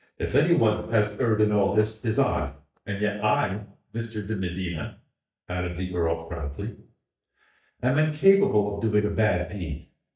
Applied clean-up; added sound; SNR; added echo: neural mask model DeepFilterNet 3.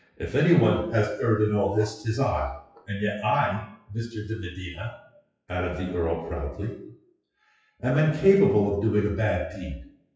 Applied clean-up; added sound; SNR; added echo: classical method WPE with log-MMSE.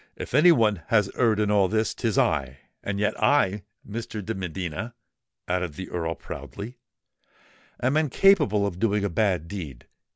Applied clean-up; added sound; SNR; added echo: none; none; none; none.